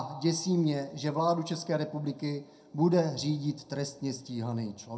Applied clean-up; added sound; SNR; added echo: none; none; none; reverberation time 0.2 s.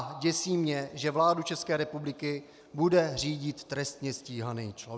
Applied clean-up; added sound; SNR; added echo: none; none; none; none.